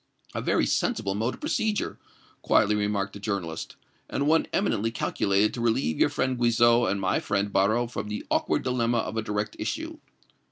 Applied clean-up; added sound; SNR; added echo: none; none; none; none.